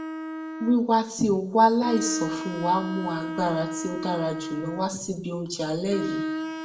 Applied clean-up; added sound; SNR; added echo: none; Bowed string instrument; 7 dB; reverberation time 0.4 s.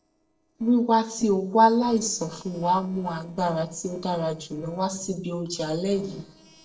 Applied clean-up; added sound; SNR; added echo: neural separator model SepFormer DNS4.